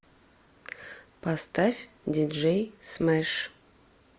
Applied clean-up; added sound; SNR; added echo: none; none; none; none.